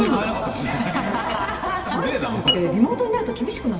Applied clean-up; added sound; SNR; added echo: none; Glass; 11 dB; reverberation time 2.3 s.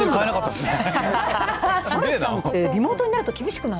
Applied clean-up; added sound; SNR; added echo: none; none; none; none.